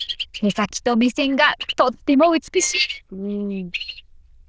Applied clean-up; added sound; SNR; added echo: neural diffusion model UNIVERSE++.